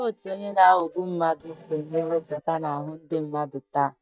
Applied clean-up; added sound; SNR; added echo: neural mask model DeepFilterNet 3.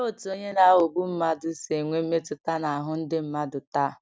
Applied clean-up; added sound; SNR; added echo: none; none; none; none.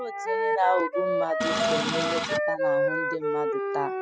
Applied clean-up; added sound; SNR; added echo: classical method spectral subtraction.